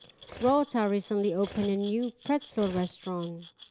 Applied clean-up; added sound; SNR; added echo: none; Cutlery, silverware + Glass; 19 dB; none.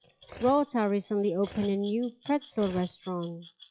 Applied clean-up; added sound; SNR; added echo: classical method log-MMSE.